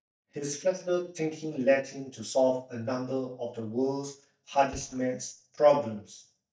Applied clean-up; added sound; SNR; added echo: neural mask model DeepFilterNet 3.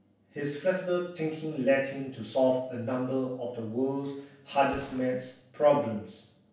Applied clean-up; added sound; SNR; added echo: none; Gunshot, gunfire; 18 dB; reverberation time 0.7 s.